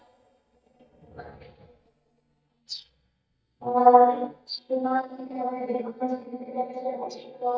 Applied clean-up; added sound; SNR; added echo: neural mask model DeepFilterNet 3.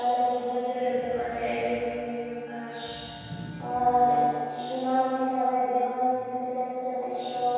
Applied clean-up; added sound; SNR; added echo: none; Bowed string instrument; 20 dB; reverberation time 2.2 s.